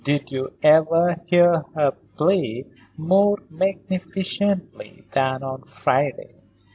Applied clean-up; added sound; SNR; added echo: none; none; none; none.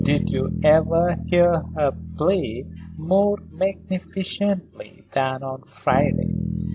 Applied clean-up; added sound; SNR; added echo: none; Bass guitar; 6 dB; none.